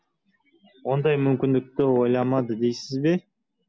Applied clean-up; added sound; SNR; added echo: none; none; none; none.